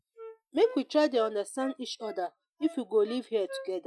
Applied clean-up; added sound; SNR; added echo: classical method Wiener filter.